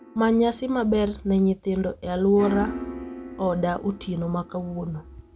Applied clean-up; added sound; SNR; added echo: none; Piano; 14 dB; none.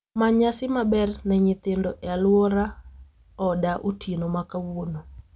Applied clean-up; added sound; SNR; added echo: none; none; none; none.